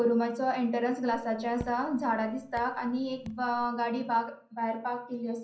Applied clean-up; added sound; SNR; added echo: none; Raindrop / Drip; 18 dB; reverberation time 0.6 s.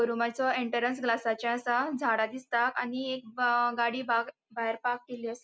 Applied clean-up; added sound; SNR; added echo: none; none; none; none.